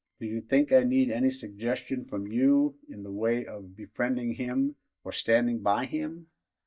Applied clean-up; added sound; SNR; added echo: neural mask model DeepFilterNet 3.